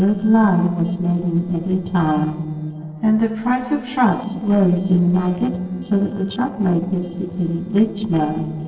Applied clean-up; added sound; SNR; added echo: neural separator model SepFormer DNS4.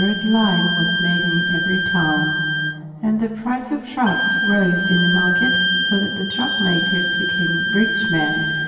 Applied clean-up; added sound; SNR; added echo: none; Wind instrument, woodwind instrument; 0 dB; reverberation time 2.6 s.